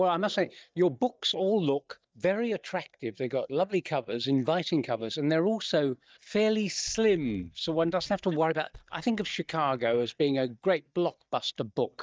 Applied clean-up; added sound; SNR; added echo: neural mask model DeepFilterNet 3.